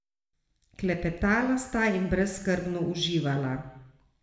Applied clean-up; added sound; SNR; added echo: none; none; none; reverberation time 0.8 s.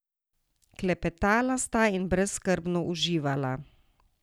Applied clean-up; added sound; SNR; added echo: none; none; none; none.